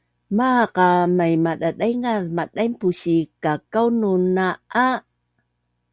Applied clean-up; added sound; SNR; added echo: none; none; none; none.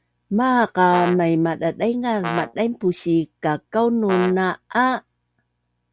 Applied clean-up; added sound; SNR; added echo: none; Brass instrument; 12 dB; none.